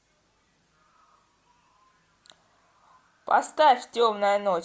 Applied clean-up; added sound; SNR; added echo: none; none; none; none.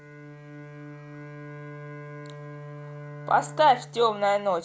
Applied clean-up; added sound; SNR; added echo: none; Bowed string instrument; 13 dB; none.